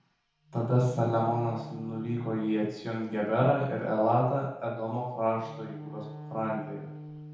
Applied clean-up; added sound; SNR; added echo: none; Wind instrument, woodwind instrument; 15 dB; reverberation time 0.8 s.